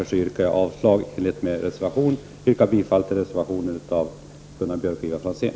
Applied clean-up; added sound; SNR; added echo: none; none; none; none.